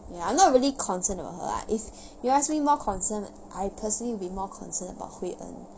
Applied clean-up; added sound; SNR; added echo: none; none; none; none.